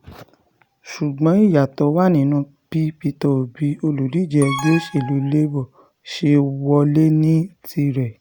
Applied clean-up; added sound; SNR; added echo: none; Alarm; 11 dB; none.